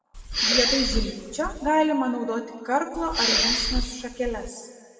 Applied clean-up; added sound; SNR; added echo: none; Respiratory sounds; -1 dB; reverberation time 1.6 s.